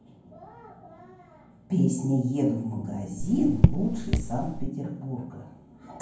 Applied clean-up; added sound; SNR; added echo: none; Raindrop / Drip; -4 dB; reverberation time 0.9 s.